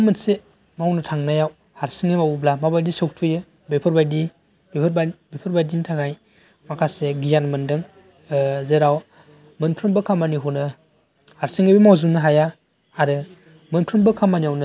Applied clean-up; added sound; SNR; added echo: none; none; none; none.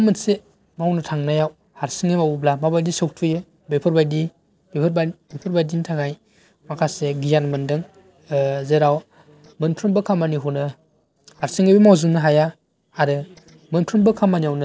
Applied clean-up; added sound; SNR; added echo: neural separator model SepFormer DNS4.